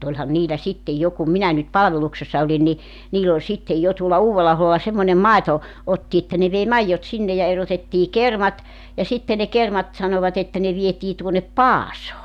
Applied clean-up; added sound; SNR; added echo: none; none; none; none.